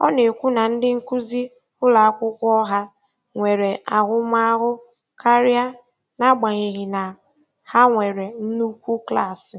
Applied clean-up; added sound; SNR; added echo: none; none; none; none.